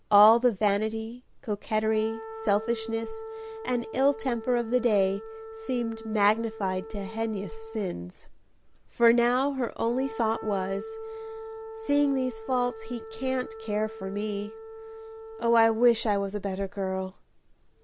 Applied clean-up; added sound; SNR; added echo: none; Wind instrument, woodwind instrument; 14 dB; none.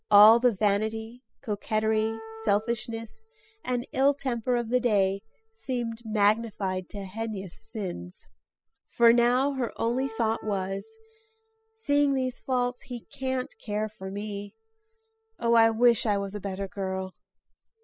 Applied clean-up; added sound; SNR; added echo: classical method spectral subtraction.